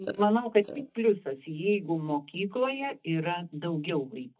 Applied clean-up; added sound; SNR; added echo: neural mask model DeepFilterNet 3.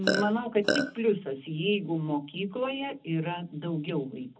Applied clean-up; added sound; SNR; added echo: none; Burping, eructation; -1 dB; reverberation time 0.4 s.